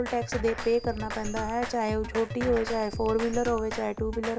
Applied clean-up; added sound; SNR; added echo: none; Drum kit; 8 dB; none.